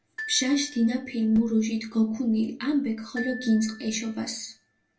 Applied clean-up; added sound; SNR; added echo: none; Glockenspiel; 16 dB; reverberation time 0.2 s.